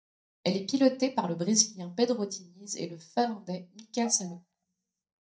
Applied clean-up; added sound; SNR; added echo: neural mask model DeepFilterNet 3.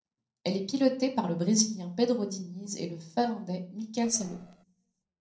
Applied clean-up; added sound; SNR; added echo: neural separator model SepFormer DNS4.